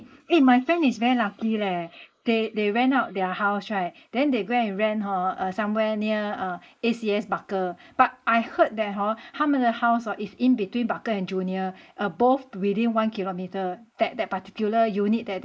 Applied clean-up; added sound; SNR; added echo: neural mask model Resemble Enhance denoiser.